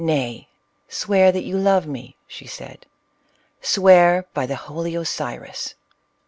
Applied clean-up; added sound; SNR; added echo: none; none; none; none.